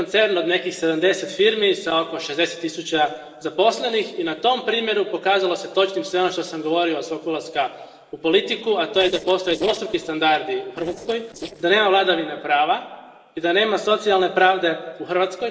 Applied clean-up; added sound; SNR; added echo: neural separator model SepFormer DNS4.